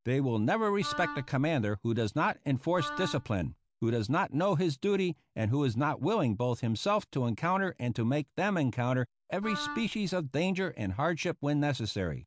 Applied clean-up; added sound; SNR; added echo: none; Wind instrument, woodwind instrument; 10 dB; none.